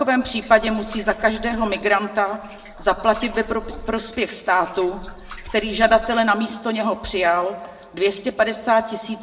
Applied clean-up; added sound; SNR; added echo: none; Liquid; 16 dB; reverberation time 0.9 s.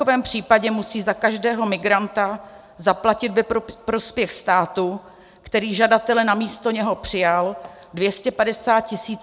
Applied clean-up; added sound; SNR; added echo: none; none; none; none.